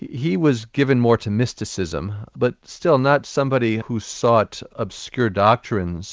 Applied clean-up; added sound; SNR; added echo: none; none; none; none.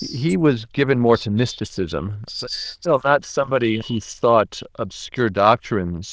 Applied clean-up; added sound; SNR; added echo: neural diffusion model UNIVERSE++.